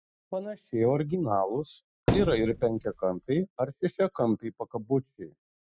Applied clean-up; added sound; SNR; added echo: classical method Wiener filter.